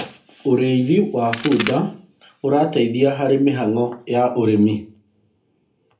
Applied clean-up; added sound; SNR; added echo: none; Crack; 5 dB; reverberation time 0.3 s.